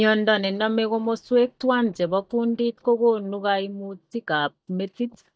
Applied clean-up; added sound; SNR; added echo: neural mask model DeepFilterNet 3.